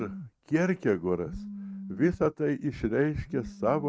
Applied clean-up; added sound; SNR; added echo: neural mask model RNNoise.